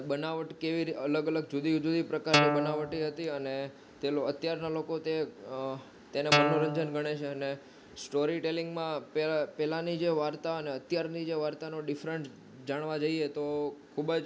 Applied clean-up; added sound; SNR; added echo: none; Guitar; -3 dB; none.